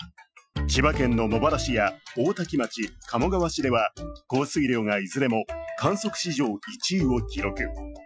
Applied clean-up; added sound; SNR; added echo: classical method Wiener filter.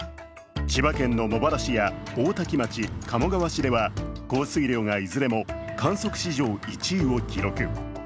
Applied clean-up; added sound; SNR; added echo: none; Bird; 13 dB; none.